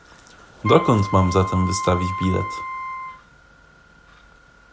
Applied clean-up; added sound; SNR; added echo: none; Wind instrument, woodwind instrument; 7 dB; none.